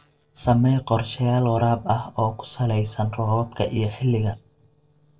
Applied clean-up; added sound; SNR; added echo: neural separator model SepFormer DNS4.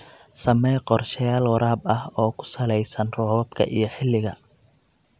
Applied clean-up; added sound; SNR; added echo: none; none; none; none.